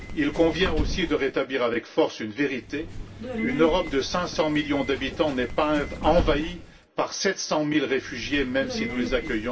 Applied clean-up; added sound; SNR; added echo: none; Subway, metro, underground; 8 dB; reverberation time 0.2 s.